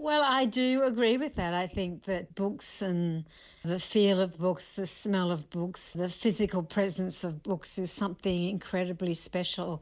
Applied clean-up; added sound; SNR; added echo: none; none; none; none.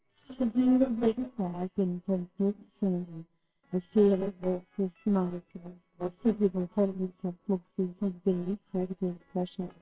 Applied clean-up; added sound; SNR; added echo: neural separator model SepFormer WHAMR!.